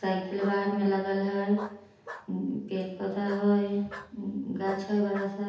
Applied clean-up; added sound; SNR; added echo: none; Bark; 18 dB; reverberation time 0.8 s.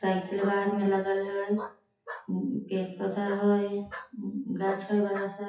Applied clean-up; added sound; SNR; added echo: classical method WPE with log-MMSE.